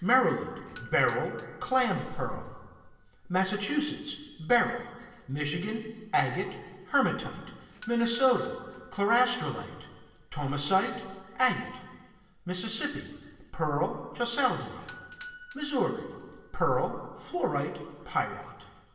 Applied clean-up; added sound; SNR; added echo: none; Doorbell; 11 dB; reverberation time 1.4 s.